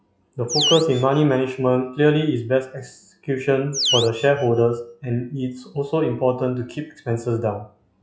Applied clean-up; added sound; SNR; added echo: classical method log-MMSE.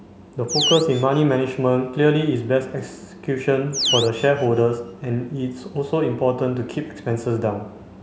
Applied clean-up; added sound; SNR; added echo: none; Animal; 9 dB; none.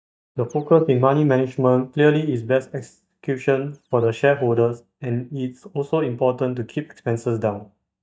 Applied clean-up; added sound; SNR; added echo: neural mask model DeepFilterNet 3.